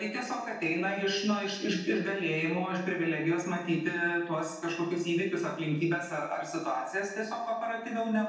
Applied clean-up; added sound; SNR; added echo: none; none; none; reverberation time 0.9 s.